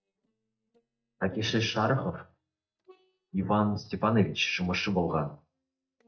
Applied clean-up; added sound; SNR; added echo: neural mask model DeepFilterNet 3.